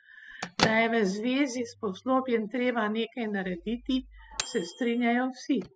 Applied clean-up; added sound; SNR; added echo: classical method spectral subtraction.